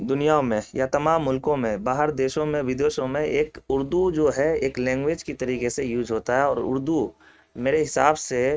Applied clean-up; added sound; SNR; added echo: neural mask model RNNoise.